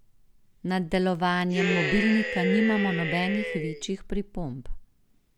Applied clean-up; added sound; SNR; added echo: none; Cheering; 2 dB; none.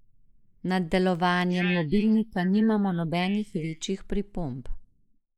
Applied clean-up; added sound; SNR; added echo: neural mask model Resemble Enhance denoiser.